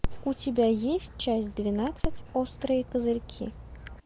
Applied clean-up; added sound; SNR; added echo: none; Dog; 6 dB; none.